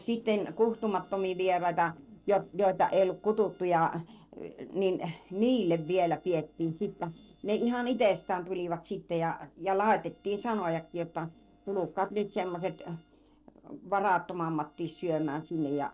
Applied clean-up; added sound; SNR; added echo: neural separator model SepFormer DNS4.